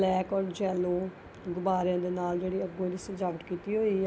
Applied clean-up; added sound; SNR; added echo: none; none; none; none.